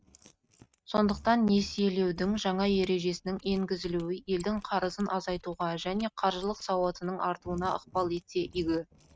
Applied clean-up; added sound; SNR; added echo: neural mask model RNNoise.